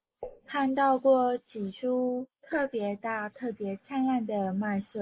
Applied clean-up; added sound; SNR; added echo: neural mask model Resemble Enhance denoiser.